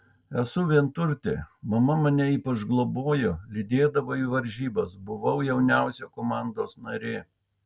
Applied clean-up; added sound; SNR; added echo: none; none; none; none.